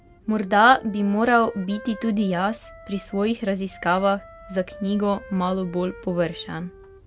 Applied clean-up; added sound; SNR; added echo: none; Wind instrument, woodwind instrument; 20 dB; none.